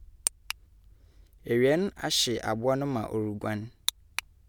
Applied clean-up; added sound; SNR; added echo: none; none; none; none.